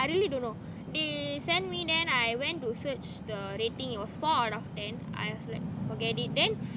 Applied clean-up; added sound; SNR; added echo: none; none; none; none.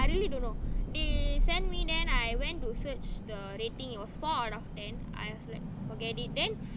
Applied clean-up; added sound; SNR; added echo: none; Thunder; -3 dB; none.